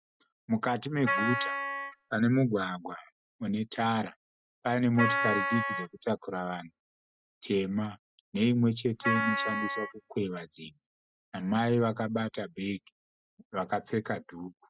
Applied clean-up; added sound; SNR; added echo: classical method spectral subtraction.